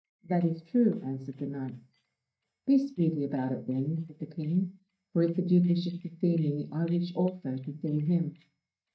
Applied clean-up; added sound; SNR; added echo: neural mask model DeepFilterNet 3.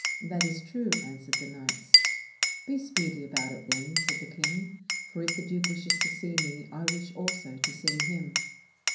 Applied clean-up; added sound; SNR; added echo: none; Glass; -5 dB; reverberation time 0.6 s.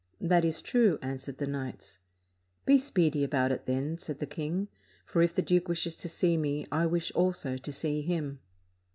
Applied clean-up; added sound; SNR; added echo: none; none; none; none.